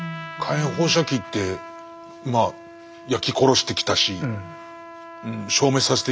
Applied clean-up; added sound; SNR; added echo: none; Trumpet; 15 dB; none.